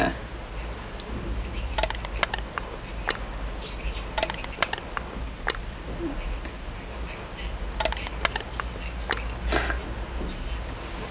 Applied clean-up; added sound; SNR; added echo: none; Crushing; 1 dB; none.